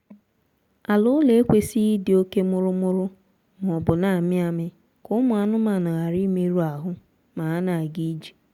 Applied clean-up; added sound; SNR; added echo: none; none; none; none.